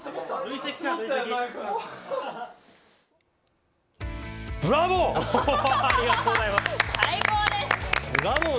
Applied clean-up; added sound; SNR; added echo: none; none; none; none.